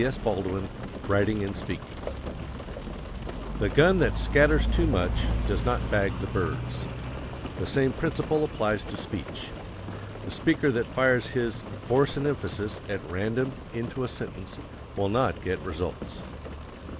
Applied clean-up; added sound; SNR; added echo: none; Rain; 5 dB; none.